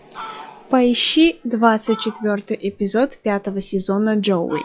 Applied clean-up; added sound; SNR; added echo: classical method log-MMSE.